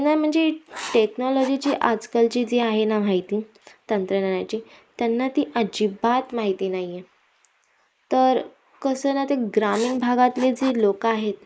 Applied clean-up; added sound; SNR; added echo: neural mask model Resemble Enhance denoiser.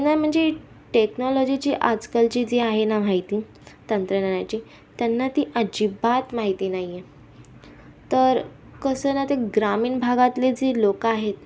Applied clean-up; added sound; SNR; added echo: none; none; none; none.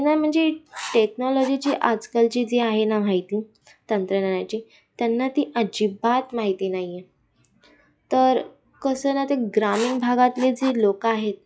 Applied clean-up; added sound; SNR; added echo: classical method log-MMSE.